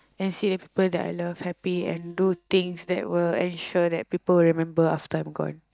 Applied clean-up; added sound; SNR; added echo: neural mask model DeepFilterNet 3.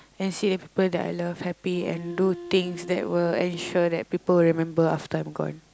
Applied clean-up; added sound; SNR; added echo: none; Wind instrument, woodwind instrument; 15 dB; none.